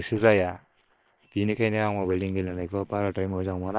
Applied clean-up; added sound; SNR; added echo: neural separator model SepFormer WHAM!.